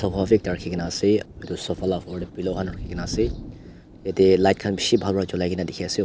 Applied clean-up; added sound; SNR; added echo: none; Thunder; 14 dB; none.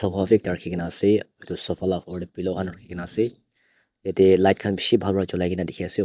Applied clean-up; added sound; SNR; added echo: neural mask model DeepFilterNet 3.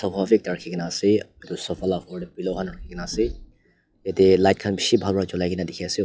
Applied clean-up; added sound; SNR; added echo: classical method log-MMSE.